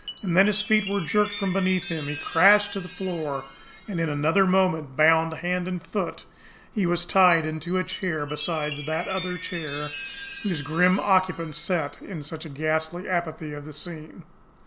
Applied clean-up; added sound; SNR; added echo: none; Chime; 11 dB; none.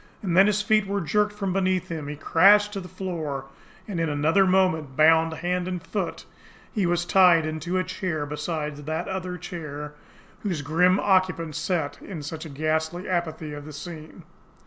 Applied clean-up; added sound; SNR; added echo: none; none; none; none.